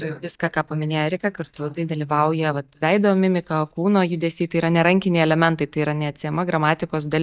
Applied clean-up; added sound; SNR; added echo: neural mask model DeepFilterNet 3.